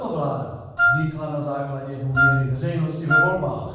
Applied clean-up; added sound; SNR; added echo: none; Wind instrument, woodwind instrument; -3 dB; reverberation time 1.1 s.